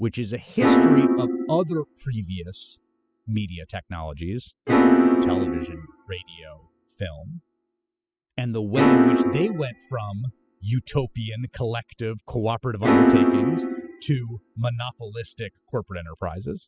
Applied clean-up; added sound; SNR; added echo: classical method spectral subtraction.